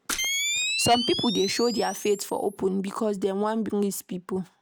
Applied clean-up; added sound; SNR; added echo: none; Camera; 5 dB; none.